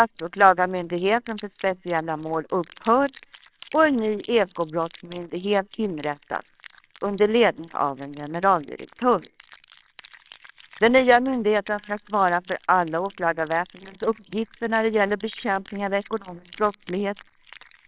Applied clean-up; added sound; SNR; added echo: neural separator model SepFormer WHAMR!.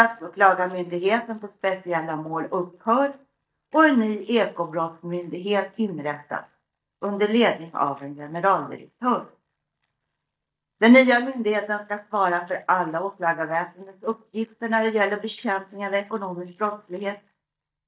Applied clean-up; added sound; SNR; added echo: neural mask model DeepFilterNet 3.